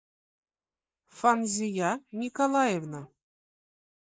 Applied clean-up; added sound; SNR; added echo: neural mask model Resemble Enhance denoiser.